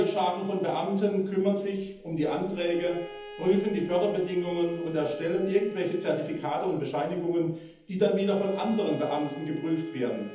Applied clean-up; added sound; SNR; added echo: none; Bowed string instrument; 19 dB; reverberation time 1.3 s.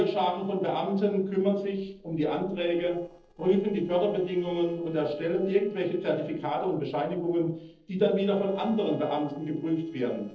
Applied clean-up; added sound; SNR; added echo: neural separator model SepFormer DNS4.